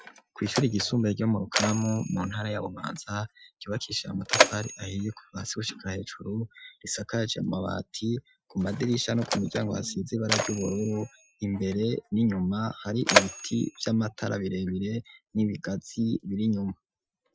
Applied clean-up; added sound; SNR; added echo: classical method Wiener filter.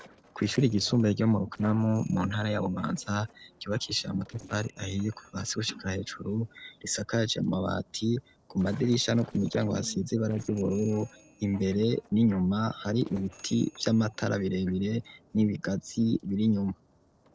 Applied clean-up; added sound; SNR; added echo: neural separator model SepFormer DNS4.